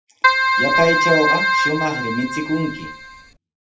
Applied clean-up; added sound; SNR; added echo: none; Keyboard (musical); -4 dB; reverberation time 0.3 s.